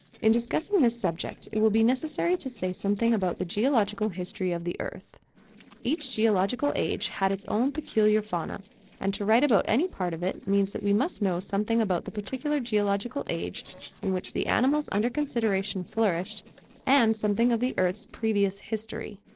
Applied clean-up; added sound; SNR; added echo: neural separator model SepFormer DNS4.